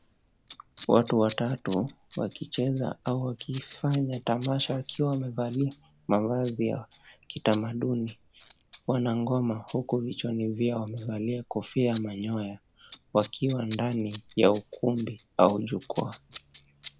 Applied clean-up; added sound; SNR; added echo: none; Scissors; 14 dB; none.